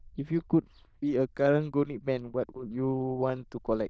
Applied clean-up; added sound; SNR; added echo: neural diffusion model UNIVERSE++.